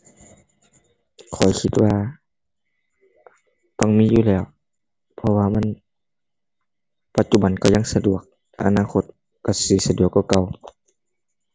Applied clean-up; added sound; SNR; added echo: none; none; none; none.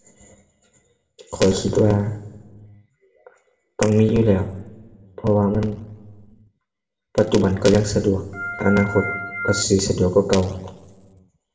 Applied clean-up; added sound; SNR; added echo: none; Organ; 6 dB; reverberation time 0.8 s.